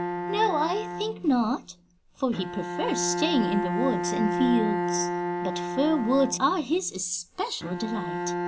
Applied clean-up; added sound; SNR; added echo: none; Bowed string instrument; 3 dB; none.